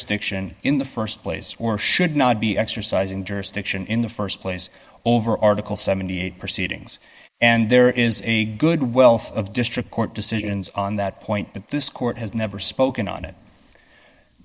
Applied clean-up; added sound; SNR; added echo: neural mask model Resemble Enhance denoiser.